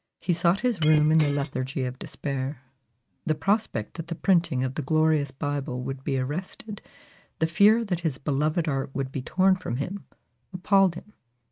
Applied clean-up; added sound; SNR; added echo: neural mask model RNNoise.